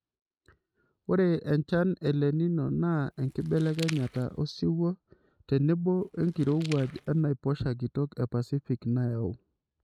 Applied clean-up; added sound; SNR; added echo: neural mask model RNNoise.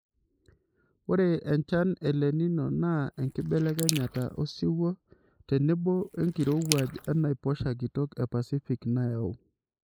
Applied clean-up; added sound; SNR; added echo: neural mask model Resemble Enhance denoiser.